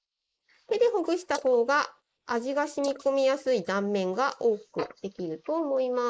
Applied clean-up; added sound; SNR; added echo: neural mask model Resemble Enhance denoiser.